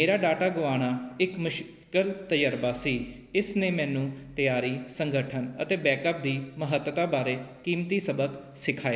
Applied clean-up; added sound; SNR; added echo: none; none; none; none.